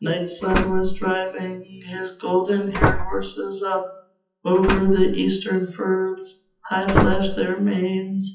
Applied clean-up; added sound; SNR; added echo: classical method WPE with log-MMSE.